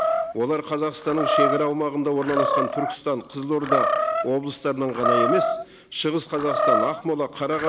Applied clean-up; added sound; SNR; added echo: none; Animal; 0 dB; none.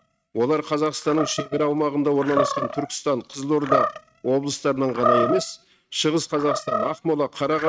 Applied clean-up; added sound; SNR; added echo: neural mask model RNNoise.